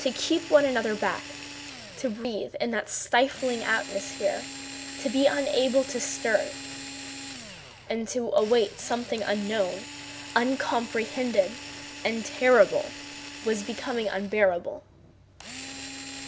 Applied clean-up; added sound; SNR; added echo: none; Drill; 13 dB; none.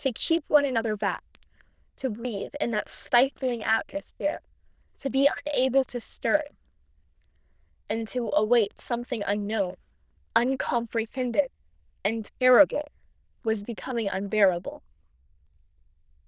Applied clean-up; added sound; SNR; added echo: neural diffusion model UNIVERSE++.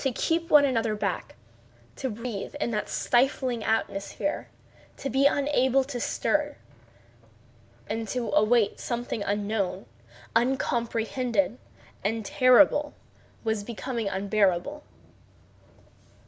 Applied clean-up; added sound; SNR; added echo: none; none; none; none.